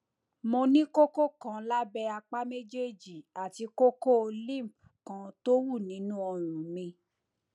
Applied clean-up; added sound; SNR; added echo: none; none; none; none.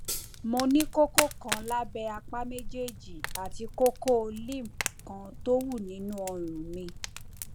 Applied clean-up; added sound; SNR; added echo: none; Fire + Hi-hat; 6 dB; none.